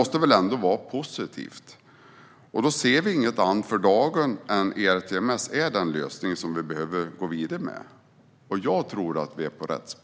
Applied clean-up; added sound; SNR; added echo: none; none; none; none.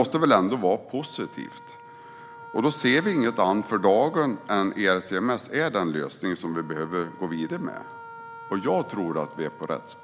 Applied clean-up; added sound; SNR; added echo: none; Wind instrument, woodwind instrument; 19 dB; none.